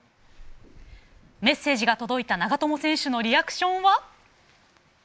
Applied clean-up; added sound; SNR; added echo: none; none; none; none.